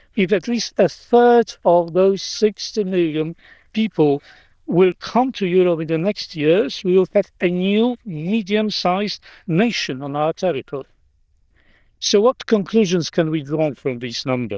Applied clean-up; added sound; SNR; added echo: neural diffusion model UNIVERSE++.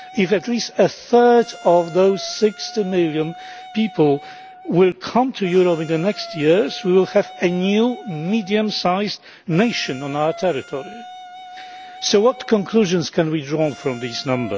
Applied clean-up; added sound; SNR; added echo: none; Wind instrument, woodwind instrument; 19 dB; none.